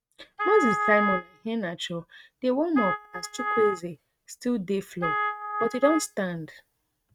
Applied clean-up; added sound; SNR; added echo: neural mask model RNNoise.